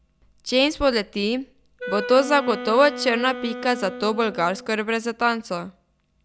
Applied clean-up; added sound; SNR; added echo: none; Wind instrument, woodwind instrument; 11 dB; none.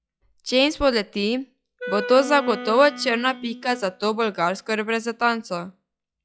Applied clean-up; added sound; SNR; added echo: classical method log-MMSE.